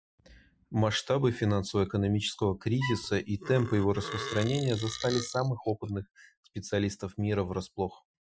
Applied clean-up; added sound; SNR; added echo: classical method Wiener filter.